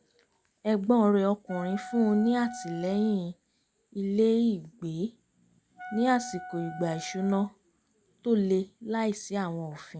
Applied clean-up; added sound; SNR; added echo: none; Wind instrument, woodwind instrument; 14 dB; none.